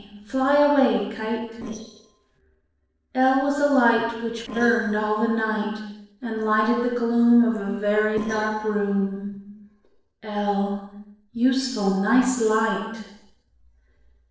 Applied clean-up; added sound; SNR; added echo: neural separator model SepFormer DNS4.